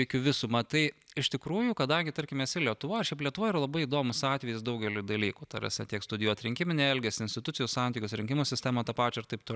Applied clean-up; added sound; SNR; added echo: none; none; none; none.